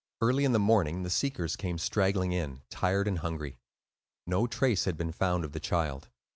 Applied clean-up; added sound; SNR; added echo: none; none; none; none.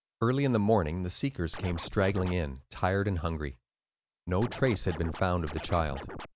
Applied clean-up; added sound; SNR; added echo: none; Scratching (performance technique); 11 dB; none.